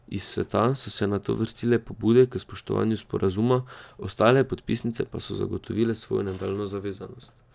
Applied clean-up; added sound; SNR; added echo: none; none; none; none.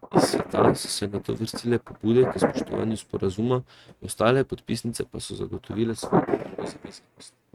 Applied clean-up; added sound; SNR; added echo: neural mask model RNNoise.